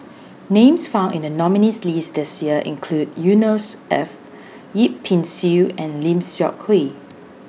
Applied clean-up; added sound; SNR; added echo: none; none; none; none.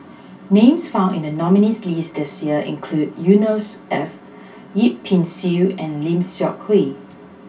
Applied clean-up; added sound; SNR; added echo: none; none; none; reverberation time 0.1 s.